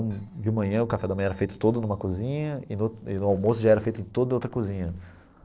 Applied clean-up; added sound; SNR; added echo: neural separator model SepFormer DNS4.